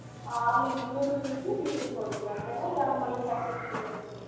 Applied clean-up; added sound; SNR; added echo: none; Burping, eructation; 11 dB; reverberation time 1.2 s.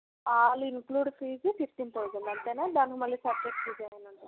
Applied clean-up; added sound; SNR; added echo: none; none; none; none.